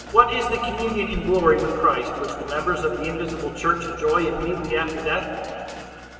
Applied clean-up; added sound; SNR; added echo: none; Mechanisms; 18 dB; reverberation time 2.8 s.